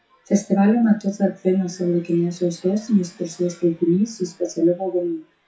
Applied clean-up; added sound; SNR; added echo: classical method WPE with log-MMSE.